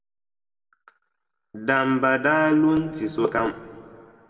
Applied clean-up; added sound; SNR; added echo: none; none; none; reverberation time 1.7 s.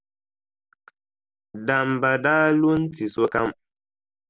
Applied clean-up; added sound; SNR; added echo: none; none; none; none.